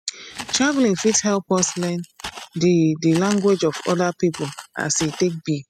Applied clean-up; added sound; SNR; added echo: classical method spectral subtraction.